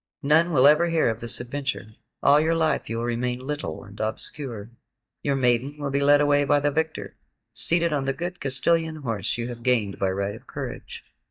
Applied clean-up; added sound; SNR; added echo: neural mask model DeepFilterNet 3.